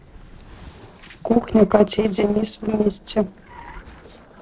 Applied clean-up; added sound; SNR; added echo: neural separator model SepFormer DNS4.